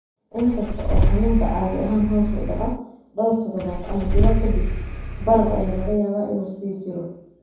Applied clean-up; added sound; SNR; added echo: none; Engine starting / Car; -2 dB; reverberation time 0.9 s.